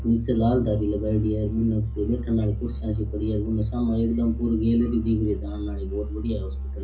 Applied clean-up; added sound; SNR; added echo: none; Musical instrument; 7 dB; reverberation time 0.4 s.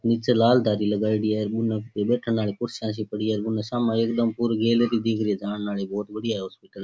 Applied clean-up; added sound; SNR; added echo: none; none; none; none.